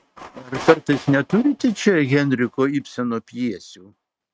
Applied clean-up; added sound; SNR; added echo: neural mask model RNNoise.